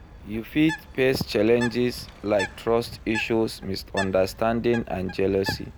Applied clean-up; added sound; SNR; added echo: none; Bird; 13 dB; none.